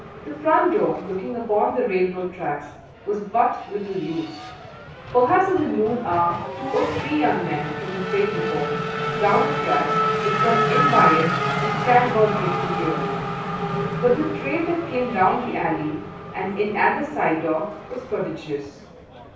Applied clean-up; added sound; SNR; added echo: none; Race car, auto racing / Accelerating, revving, vroom; 4 dB; reverberation time 0.6 s.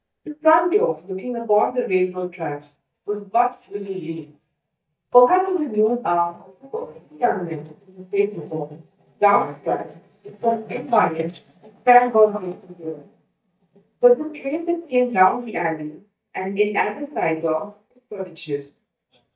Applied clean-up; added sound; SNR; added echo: neural mask model DeepFilterNet 3.